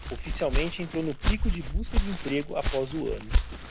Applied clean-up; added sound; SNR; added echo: none; Walk, footsteps; -4 dB; none.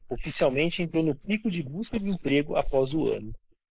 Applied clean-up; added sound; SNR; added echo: neural mask model Resemble Enhance denoiser.